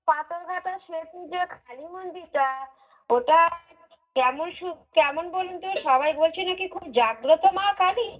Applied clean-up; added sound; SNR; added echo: neural mask model DeepFilterNet 3.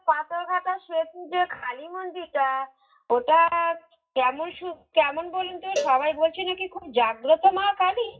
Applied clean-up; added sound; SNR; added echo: classical method WPE with log-MMSE.